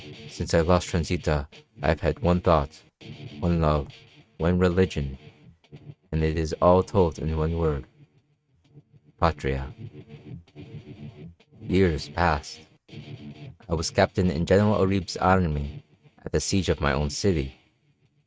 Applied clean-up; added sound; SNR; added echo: neural mask model RNNoise.